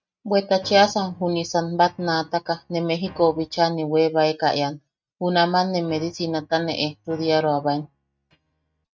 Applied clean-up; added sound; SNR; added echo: neural mask model RNNoise.